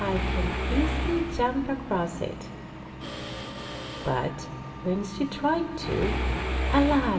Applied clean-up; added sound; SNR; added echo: none; Mechanisms; 2 dB; reverberation time 2.3 s.